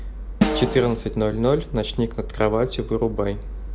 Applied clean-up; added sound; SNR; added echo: none; Snare drum; 1 dB; none.